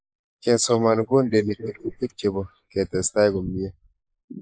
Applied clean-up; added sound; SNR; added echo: neural mask model Resemble Enhance denoiser.